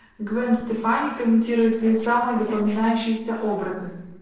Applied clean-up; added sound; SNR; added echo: neural separator model SepFormer DNS4.